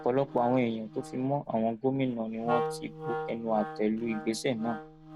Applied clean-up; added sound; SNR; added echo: none; Wind instrument, woodwind instrument; 9 dB; none.